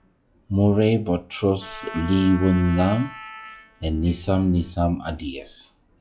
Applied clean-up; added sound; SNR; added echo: classical method log-MMSE.